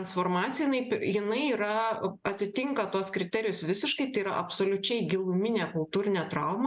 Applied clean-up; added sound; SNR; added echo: none; none; none; none.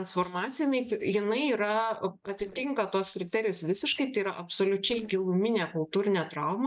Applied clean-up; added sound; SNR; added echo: neural mask model DeepFilterNet 3.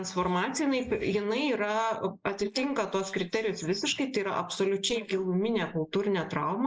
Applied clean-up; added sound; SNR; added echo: neural mask model Resemble Enhance denoiser.